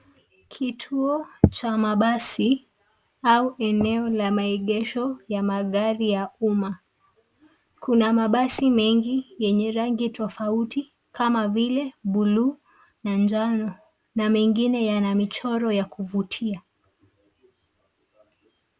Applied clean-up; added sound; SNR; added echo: none; none; none; none.